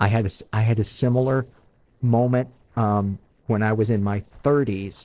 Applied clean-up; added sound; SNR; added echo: neural separator model SepFormer DNS4.